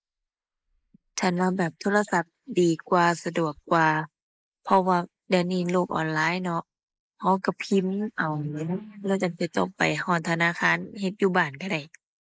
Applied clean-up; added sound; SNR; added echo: neural mask model Resemble Enhance denoiser.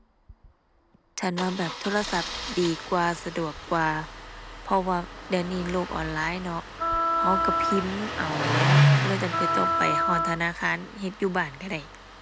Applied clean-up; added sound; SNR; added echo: none; Wind instrument, woodwind instrument + Engine starting; -1 dB; none.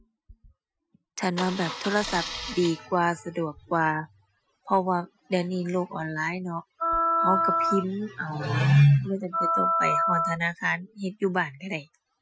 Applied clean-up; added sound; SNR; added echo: classical method Wiener filter.